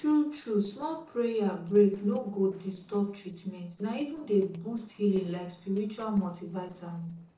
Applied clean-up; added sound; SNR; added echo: neural separator model SepFormer DNS4.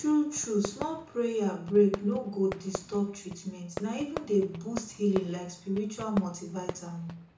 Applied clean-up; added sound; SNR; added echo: none; Fireworks; 12 dB; reverberation time 0.7 s.